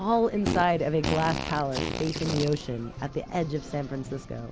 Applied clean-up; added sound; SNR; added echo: none; Fart; 5 dB; none.